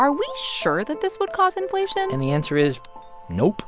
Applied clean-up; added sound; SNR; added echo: none; none; none; none.